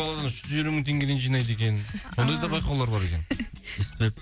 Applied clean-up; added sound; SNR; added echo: none; none; none; none.